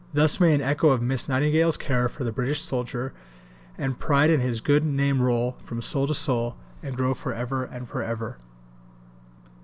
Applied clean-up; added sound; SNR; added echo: none; none; none; none.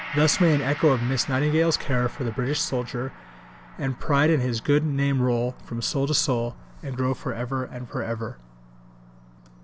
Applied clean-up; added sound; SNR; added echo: none; Gong; 18 dB; none.